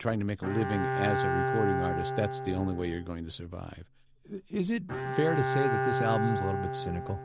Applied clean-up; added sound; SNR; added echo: none; Bowed string instrument; 1 dB; none.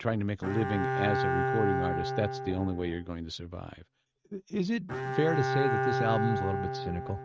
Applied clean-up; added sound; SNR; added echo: neural mask model RNNoise.